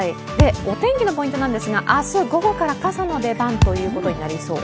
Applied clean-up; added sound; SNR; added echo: none; Thump, thud; 1 dB; none.